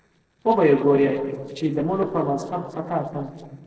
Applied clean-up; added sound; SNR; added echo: neural separator model SepFormer DNS4.